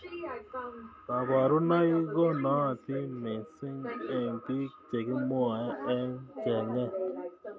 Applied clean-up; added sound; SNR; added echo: none; none; none; none.